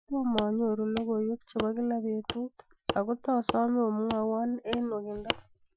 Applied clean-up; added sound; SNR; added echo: classical method Wiener filter.